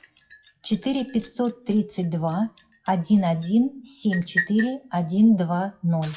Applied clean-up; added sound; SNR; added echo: classical method WPE with log-MMSE.